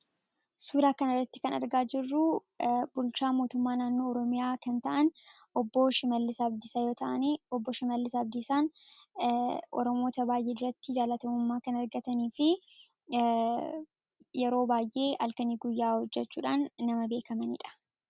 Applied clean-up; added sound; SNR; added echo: none; none; none; none.